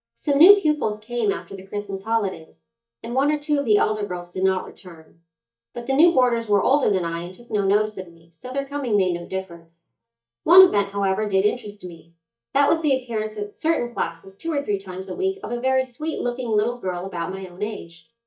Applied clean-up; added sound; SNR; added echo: neural mask model DeepFilterNet 3.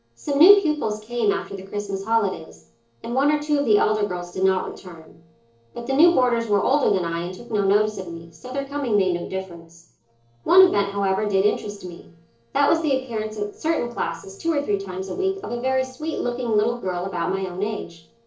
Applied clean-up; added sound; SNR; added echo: neural separator model SepFormer DNS4.